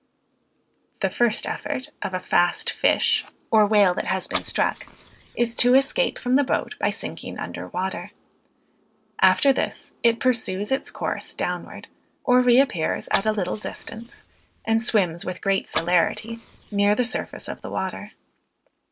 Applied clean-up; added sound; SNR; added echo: none; Fire; 14 dB; none.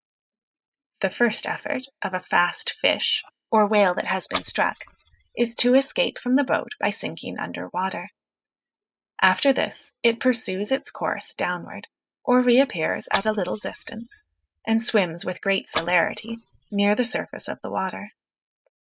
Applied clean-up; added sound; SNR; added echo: classical method spectral subtraction.